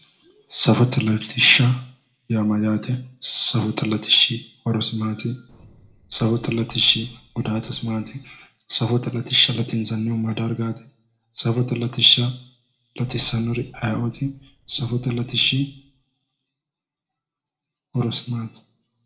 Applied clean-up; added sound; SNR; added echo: neural separator model SepFormer DNS4.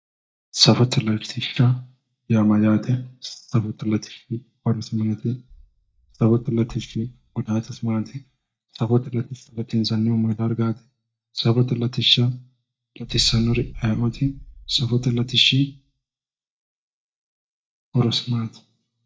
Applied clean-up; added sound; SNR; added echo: neural mask model DeepFilterNet 3.